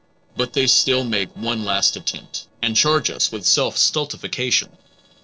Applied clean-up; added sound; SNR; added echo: neural separator model SepFormer DNS4.